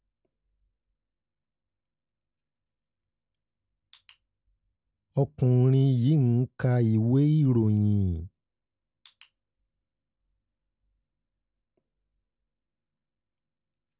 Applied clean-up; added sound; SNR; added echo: none; none; none; none.